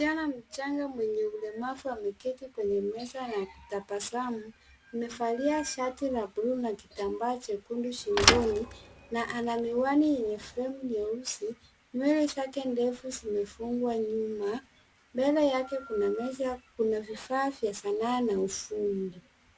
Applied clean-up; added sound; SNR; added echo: none; Thump, thud; 1 dB; none.